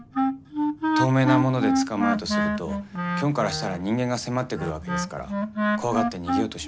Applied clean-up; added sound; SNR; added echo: none; Wind instrument, woodwind instrument; -1 dB; none.